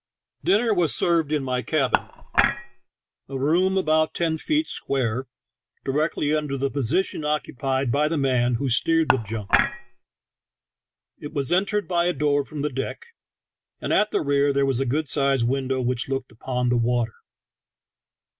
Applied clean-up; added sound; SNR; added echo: none; Dishes, pots, and pans / Chink, clink; 1 dB; none.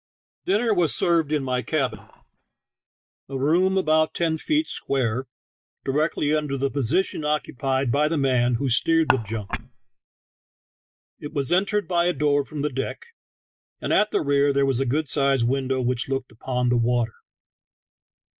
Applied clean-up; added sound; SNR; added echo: neural mask model DeepFilterNet 3.